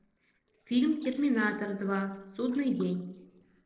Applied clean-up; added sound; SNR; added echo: neural separator model SepFormer DNS4.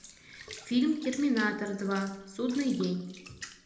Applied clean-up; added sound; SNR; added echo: none; Bathtub (filling or washing) / Water; 17 dB; reverberation time 0.7 s.